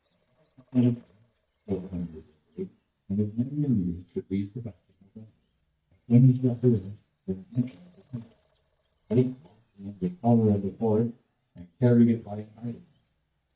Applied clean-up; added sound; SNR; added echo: neural mask model DeepFilterNet 3.